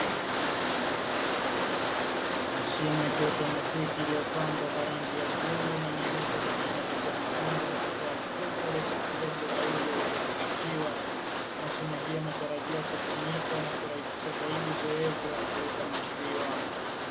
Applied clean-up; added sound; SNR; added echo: none; Rain; -5 dB; none.